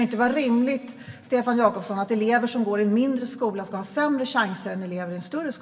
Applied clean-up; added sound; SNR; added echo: none; none; none; reverberation time 1.6 s.